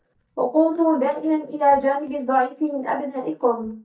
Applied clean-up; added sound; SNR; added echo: neural mask model DeepFilterNet 3.